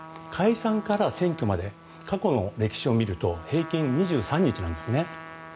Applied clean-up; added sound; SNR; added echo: none; Trumpet; 16 dB; none.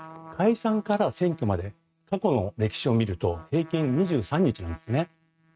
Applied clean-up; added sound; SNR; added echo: neural mask model RNNoise.